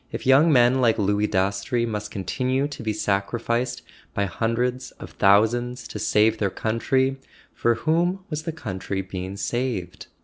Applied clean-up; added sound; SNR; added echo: none; none; none; none.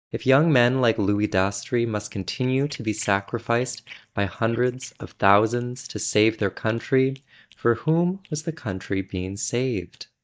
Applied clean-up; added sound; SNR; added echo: neural mask model DeepFilterNet 3.